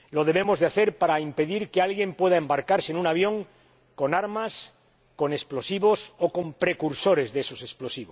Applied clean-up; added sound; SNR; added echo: none; none; none; none.